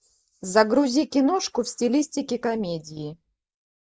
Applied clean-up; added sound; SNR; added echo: neural mask model Resemble Enhance denoiser.